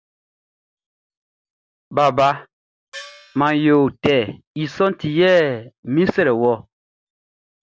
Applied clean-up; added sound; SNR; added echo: none; Gong; 20 dB; none.